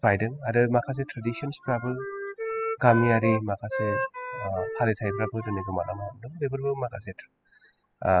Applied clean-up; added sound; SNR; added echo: classical method spectral subtraction.